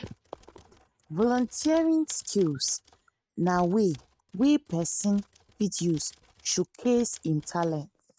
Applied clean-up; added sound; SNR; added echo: neural mask model RNNoise.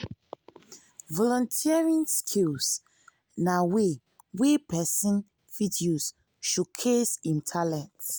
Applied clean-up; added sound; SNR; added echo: none; none; none; none.